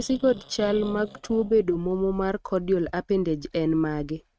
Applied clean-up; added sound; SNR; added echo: neural mask model RNNoise.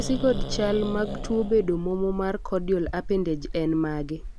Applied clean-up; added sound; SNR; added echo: none; Growling; 7 dB; none.